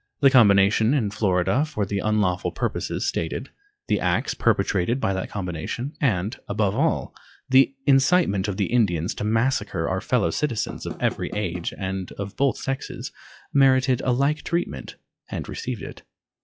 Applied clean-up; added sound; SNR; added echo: classical method log-MMSE.